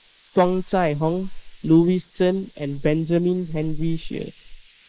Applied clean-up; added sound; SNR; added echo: neural mask model Resemble Enhance denoiser.